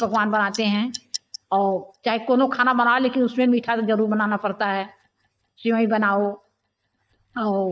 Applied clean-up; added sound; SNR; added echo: neural mask model DeepFilterNet 3.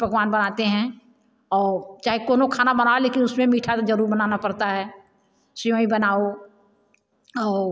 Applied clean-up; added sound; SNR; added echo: none; none; none; none.